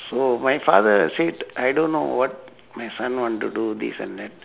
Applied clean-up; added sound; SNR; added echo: none; none; none; none.